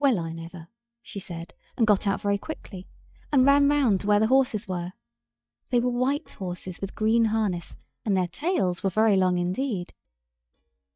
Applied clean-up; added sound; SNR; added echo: neural mask model DeepFilterNet 3.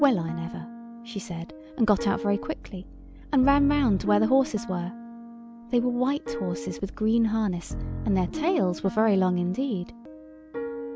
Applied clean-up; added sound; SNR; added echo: none; Piano; 9 dB; none.